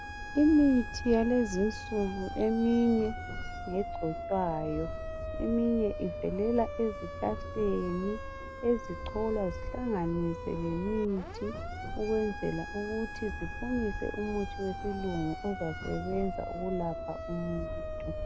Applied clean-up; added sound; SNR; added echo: none; Siren + Subway, metro, underground; 7 dB; none.